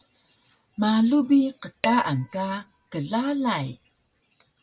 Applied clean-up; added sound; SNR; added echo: none; Dishes, pots, and pans; 14 dB; none.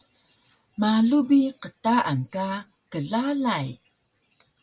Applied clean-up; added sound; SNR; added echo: none; none; none; none.